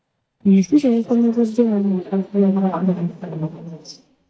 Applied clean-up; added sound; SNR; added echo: neural mask model DeepFilterNet 3.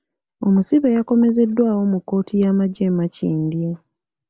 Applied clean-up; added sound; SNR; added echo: none; none; none; none.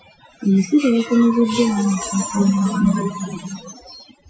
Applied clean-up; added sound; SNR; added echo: classical method Wiener filter.